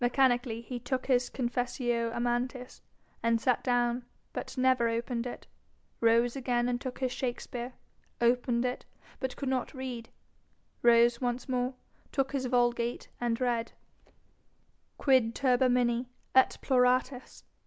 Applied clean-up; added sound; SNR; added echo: none; none; none; none.